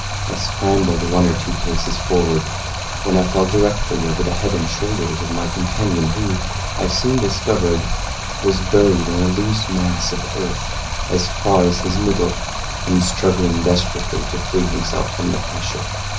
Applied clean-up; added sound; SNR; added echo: none; Stream; 3 dB; reverberation time 0.5 s.